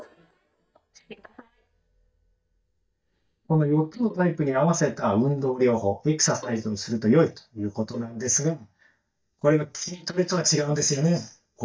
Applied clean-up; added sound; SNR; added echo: neural mask model DeepFilterNet 3.